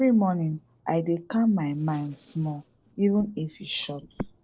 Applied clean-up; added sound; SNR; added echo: neural separator model SepFormer DNS4.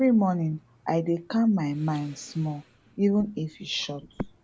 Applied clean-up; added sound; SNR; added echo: none; Breathing; 20 dB; none.